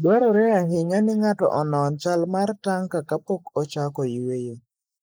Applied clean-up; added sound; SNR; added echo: neural mask model Resemble Enhance denoiser.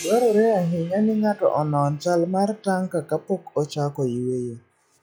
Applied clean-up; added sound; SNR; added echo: classical method log-MMSE.